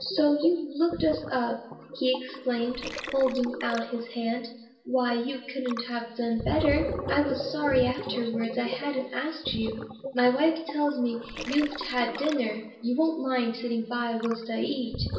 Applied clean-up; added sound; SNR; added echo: none; Gurgling; 9 dB; reverberation time 1.0 s.